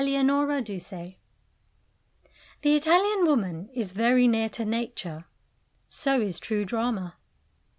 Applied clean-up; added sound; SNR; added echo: none; none; none; none.